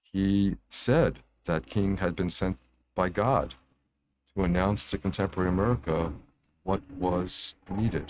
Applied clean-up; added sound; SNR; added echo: neural mask model RNNoise.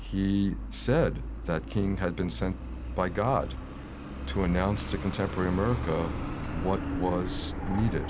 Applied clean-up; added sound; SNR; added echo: none; Truck; 5 dB; none.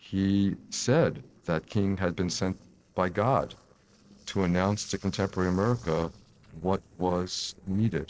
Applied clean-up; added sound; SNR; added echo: neural separator model SepFormer DNS4.